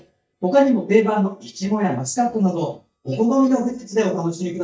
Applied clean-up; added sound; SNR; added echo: neural mask model DeepFilterNet 3.